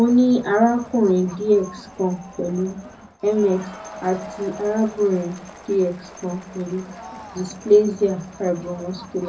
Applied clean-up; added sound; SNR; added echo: none; Crowd; 18 dB; reverberation time 0.4 s.